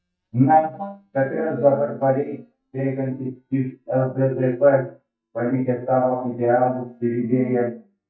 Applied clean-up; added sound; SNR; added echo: neural mask model DeepFilterNet 3.